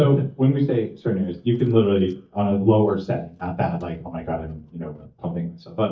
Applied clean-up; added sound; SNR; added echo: neural mask model DeepFilterNet 3.